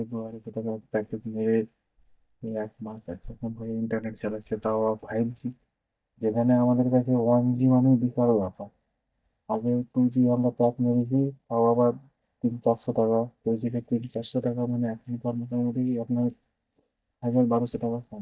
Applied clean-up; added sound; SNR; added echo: neural mask model DeepFilterNet 3.